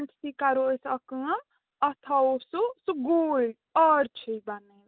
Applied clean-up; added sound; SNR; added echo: none; none; none; none.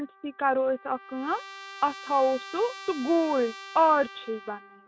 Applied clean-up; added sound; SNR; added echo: none; Trumpet; 16 dB; none.